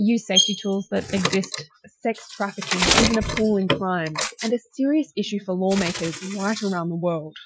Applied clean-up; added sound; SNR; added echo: classical method Wiener filter.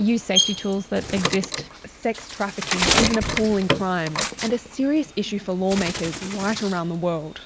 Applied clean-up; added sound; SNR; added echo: none; Bird; 3 dB; none.